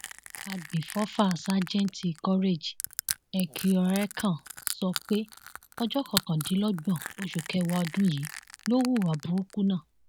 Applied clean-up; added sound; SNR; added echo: none; Crushing; 12 dB; none.